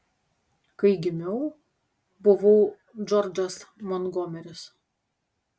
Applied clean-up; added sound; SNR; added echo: none; none; none; none.